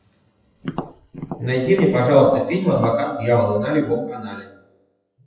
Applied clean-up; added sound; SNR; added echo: classical method WPE with log-MMSE.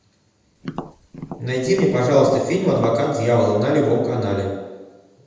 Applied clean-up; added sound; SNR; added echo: none; Tap; 13 dB; reverberation time 1.1 s.